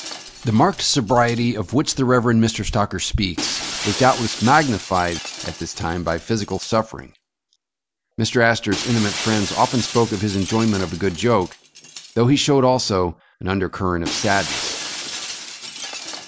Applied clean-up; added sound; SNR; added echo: none; Shatter; 12 dB; none.